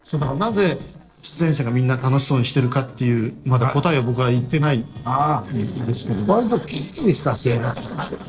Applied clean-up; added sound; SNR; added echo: neural separator model SepFormer DNS4.